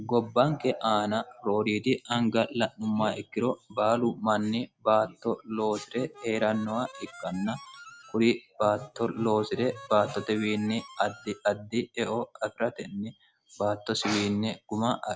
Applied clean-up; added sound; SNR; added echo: none; Harmonica; 20 dB; none.